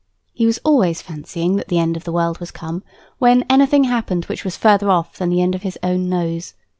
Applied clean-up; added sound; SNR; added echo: none; none; none; none.